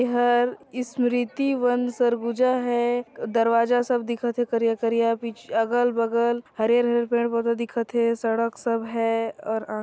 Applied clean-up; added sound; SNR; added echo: none; none; none; none.